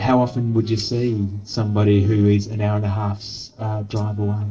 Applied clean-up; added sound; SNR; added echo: neural separator model SepFormer DNS4.